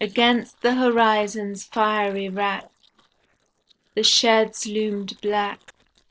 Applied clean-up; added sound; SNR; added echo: neural separator model SepFormer DNS4.